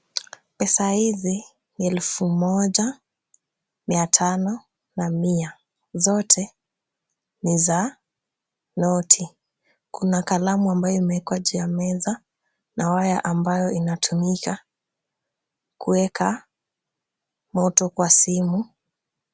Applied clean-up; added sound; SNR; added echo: none; none; none; none.